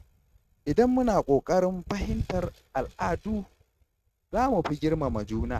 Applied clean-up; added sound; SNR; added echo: neural mask model RNNoise.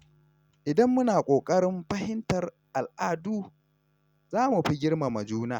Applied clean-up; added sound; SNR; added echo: none; none; none; none.